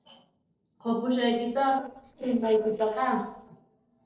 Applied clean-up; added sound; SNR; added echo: neural separator model SepFormer DNS4.